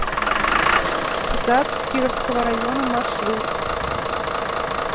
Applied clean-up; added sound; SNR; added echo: none; Engine starting / Bus; -4 dB; none.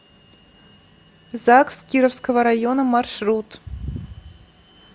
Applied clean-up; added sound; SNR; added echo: none; none; none; none.